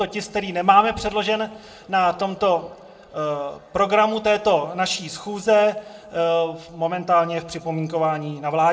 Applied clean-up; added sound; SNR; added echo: none; none; none; reverberation time 0.5 s.